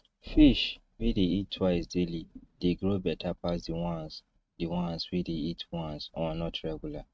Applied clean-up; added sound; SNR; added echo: neural mask model RNNoise.